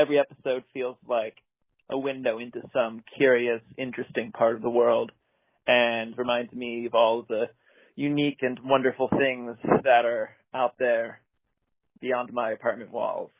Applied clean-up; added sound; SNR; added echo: none; none; none; none.